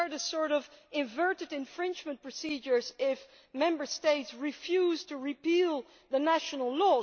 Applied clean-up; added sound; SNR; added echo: none; none; none; none.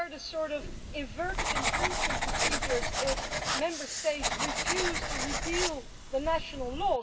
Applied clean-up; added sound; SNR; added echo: none; Writing; -2 dB; reverberation time 0.4 s.